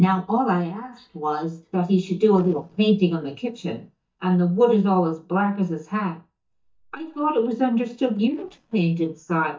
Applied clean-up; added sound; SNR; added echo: neural mask model DeepFilterNet 3.